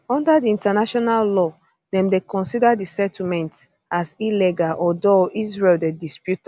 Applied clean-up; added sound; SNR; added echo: none; none; none; none.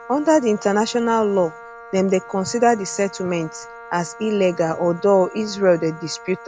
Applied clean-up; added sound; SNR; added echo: none; Wind instrument, woodwind instrument; 18 dB; none.